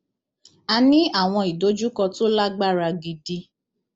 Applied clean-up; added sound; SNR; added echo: none; none; none; none.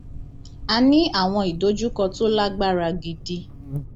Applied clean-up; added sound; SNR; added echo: none; Boat, Water vehicle + Buzz; 13 dB; none.